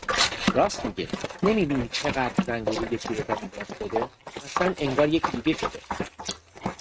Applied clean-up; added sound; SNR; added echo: neural mask model RNNoise.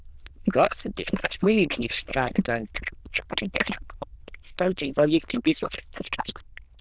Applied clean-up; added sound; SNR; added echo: neural diffusion model UNIVERSE++.